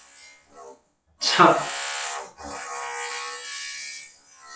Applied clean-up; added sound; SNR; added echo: classical method WPE with log-MMSE.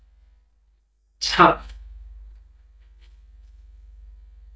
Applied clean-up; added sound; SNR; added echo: neural mask model DeepFilterNet 3.